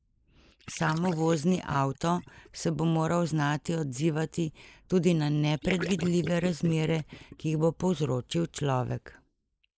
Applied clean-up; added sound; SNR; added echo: neural mask model Resemble Enhance denoiser.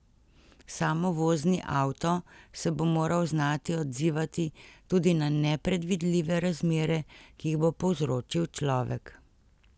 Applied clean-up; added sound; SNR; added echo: none; none; none; none.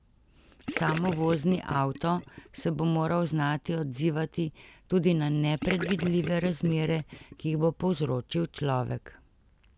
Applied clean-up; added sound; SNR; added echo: none; Gurgling / Liquid; 10 dB; none.